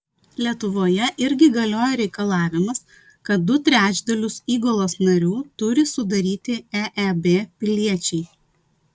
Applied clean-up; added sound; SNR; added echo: none; none; none; none.